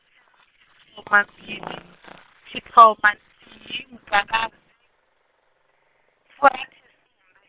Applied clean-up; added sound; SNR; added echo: neural separator model SepFormer WHAM!.